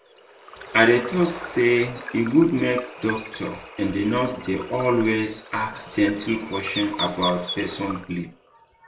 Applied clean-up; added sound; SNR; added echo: none; Water / Bird; 13 dB; reverberation time 0.2 s.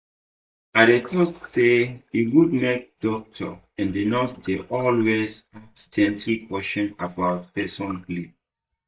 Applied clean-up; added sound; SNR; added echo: neural mask model DeepFilterNet 3.